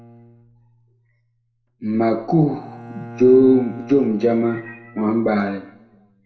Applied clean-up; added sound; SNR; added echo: none; Bowed string instrument; 20 dB; reverberation time 0.6 s.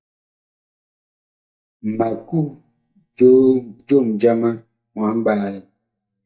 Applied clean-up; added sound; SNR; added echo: neural mask model DeepFilterNet 3.